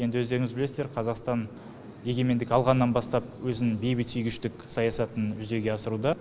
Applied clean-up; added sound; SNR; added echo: none; none; none; none.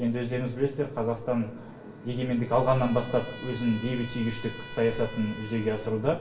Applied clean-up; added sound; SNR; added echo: none; Trumpet; 19 dB; reverberation time 0.7 s.